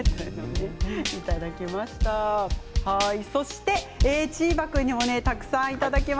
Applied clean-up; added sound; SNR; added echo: none; Drum kit; 2 dB; none.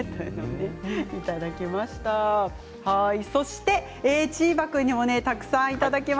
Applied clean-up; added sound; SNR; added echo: none; none; none; none.